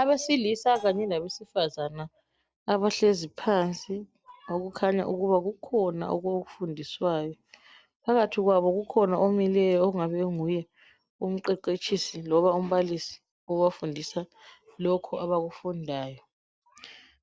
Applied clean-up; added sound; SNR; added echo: neural separator model SepFormer DNS4.